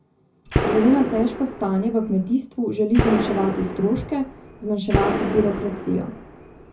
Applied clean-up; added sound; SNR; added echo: none; Gunshot, gunfire; 4 dB; reverberation time 0.4 s.